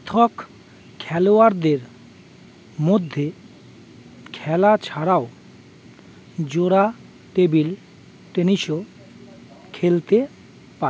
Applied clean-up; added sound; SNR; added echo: none; none; none; none.